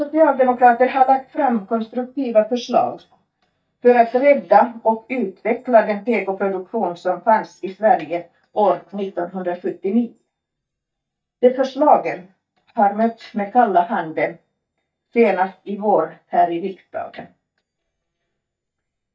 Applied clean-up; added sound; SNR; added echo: neural mask model DeepFilterNet 3.